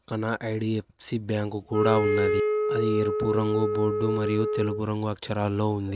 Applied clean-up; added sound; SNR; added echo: none; Wind instrument, woodwind instrument; -1 dB; none.